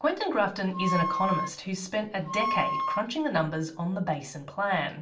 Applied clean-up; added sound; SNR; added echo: none; Wind instrument, woodwind instrument; 3 dB; reverberation time 0.3 s.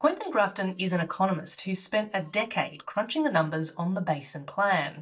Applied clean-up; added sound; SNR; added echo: neural mask model DeepFilterNet 3.